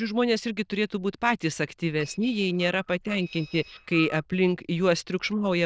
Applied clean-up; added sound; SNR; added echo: neural diffusion model UNIVERSE++.